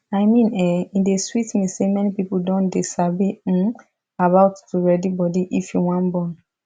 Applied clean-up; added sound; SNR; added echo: none; none; none; none.